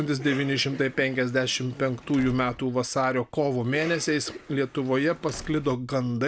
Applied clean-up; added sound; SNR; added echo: none; Slam + Cough; 18 dB; none.